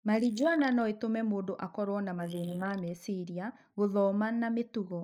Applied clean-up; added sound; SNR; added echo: neural mask model Resemble Enhance denoiser.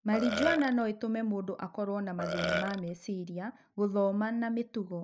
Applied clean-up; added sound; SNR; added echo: none; Burping, eructation; 3 dB; none.